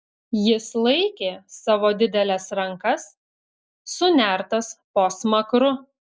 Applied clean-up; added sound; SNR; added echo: none; none; none; none.